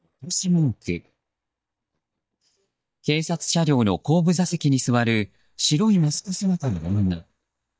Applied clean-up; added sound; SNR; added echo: neural mask model DeepFilterNet 3.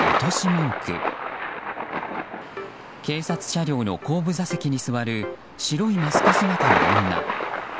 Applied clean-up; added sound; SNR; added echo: none; Thunder; 0 dB; none.